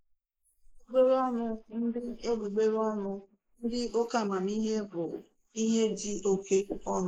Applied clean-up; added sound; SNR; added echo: neural mask model Resemble Enhance denoiser.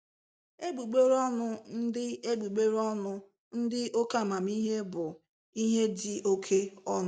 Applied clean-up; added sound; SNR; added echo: none; none; none; none.